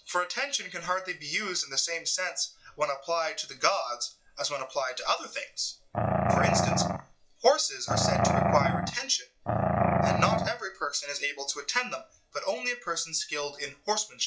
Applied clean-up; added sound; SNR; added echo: classical method log-MMSE.